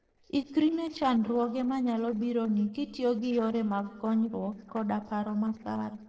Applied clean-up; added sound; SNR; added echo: neural separator model SepFormer DNS4.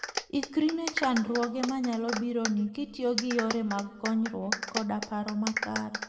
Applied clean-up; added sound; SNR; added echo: none; Clapping; 7 dB; reverberation time 1.5 s.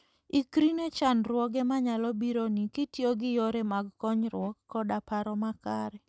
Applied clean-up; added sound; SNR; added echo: none; none; none; none.